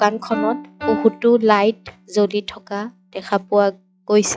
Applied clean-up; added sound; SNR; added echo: classical method log-MMSE.